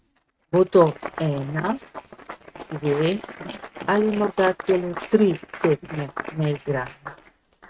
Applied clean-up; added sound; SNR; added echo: neural mask model RNNoise.